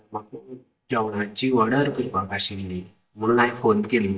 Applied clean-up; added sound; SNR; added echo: neural mask model DeepFilterNet 3.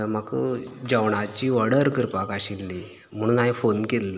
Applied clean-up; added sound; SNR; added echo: none; none; none; none.